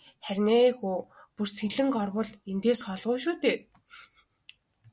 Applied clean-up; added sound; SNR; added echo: none; none; none; none.